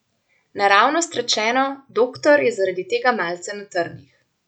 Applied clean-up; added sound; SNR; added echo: none; none; none; none.